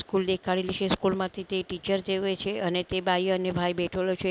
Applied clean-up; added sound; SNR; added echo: none; none; none; none.